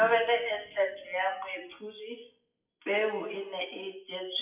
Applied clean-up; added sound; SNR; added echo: classical method WPE with log-MMSE.